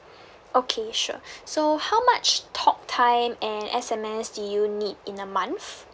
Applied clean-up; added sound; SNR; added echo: none; none; none; none.